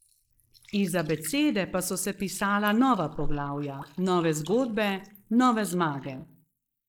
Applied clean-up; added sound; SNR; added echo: neural mask model Resemble Enhance denoiser.